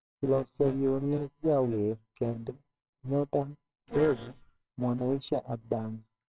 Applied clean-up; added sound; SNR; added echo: neural separator model SepFormer WHAMR!.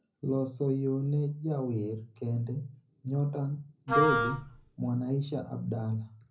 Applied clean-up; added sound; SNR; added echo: none; Wind instrument, woodwind instrument; -2 dB; reverberation time 0.4 s.